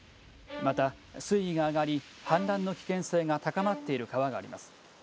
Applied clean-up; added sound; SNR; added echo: none; Bowed string instrument; 14 dB; none.